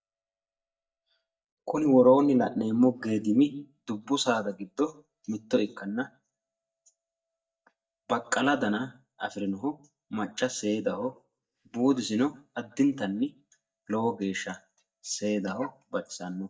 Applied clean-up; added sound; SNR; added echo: neural mask model DeepFilterNet 3.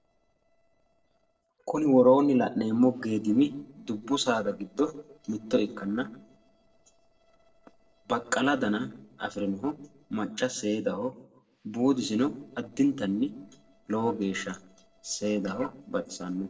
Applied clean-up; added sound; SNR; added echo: neural separator model SepFormer DNS4.